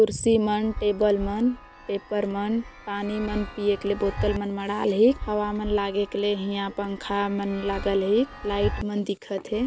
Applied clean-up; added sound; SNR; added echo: none; Chime; 12 dB; none.